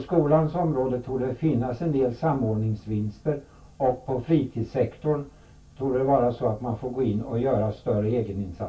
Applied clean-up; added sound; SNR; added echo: none; none; none; reverberation time 0.2 s.